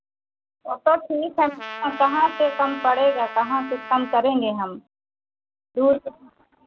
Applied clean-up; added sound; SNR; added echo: none; Trumpet; 13 dB; none.